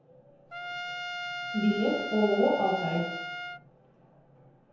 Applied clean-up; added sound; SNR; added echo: none; Trumpet; 7 dB; reverberation time 0.9 s.